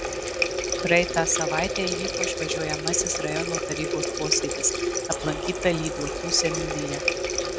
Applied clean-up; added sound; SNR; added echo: none; Water tap, faucet; 0 dB; none.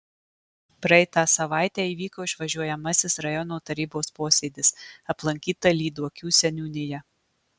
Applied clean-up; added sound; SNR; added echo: none; none; none; none.